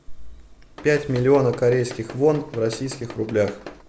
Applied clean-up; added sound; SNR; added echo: none; Tools; 17 dB; none.